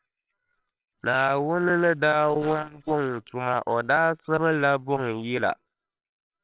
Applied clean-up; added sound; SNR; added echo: neural separator model SepFormer WHAMR!.